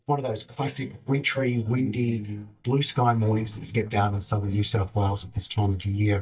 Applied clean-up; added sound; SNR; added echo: neural mask model DeepFilterNet 3.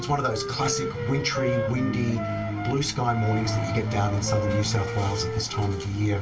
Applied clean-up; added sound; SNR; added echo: none; Wind instrument, woodwind instrument; 7 dB; reverberation time 0.2 s.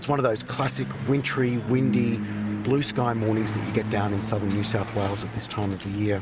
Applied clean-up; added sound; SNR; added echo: none; none; none; none.